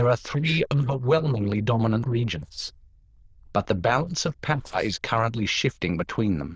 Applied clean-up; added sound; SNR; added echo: neural diffusion model UNIVERSE++.